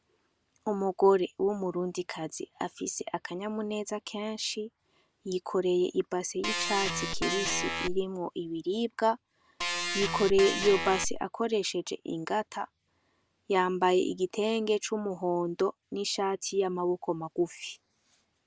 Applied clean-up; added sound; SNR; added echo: none; Organ; 1 dB; none.